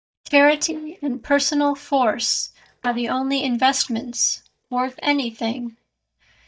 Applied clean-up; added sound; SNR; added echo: neural mask model DeepFilterNet 3.